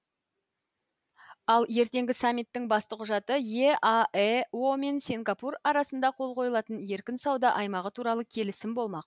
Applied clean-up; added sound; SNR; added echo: none; none; none; none.